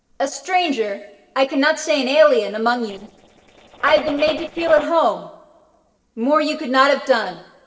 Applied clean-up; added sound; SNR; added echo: neural separator model SepFormer DNS4.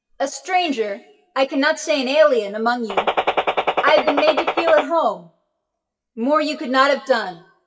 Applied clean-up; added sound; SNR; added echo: classical method WPE with log-MMSE.